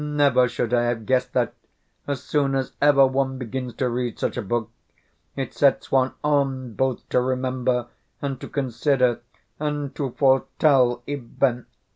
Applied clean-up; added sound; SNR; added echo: none; none; none; none.